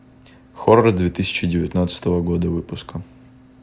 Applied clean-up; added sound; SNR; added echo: none; none; none; none.